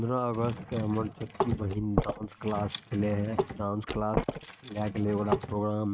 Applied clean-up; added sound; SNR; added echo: neural mask model RNNoise.